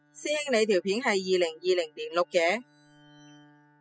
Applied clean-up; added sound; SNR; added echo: classical method spectral subtraction.